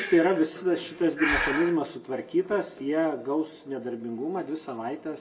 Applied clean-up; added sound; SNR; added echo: none; Breathing; 9 dB; reverberation time 1.3 s.